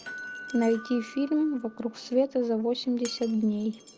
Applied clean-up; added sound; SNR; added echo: none; Door / Bell + Shatter; 17 dB; none.